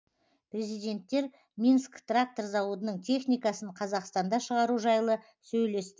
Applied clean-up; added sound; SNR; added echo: none; none; none; none.